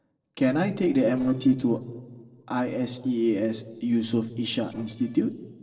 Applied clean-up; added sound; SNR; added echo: neural separator model SepFormer DNS4.